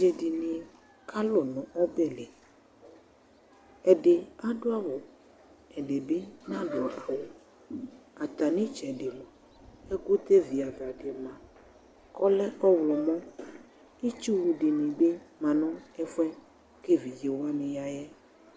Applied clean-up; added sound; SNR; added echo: none; Brass instrument; 16 dB; none.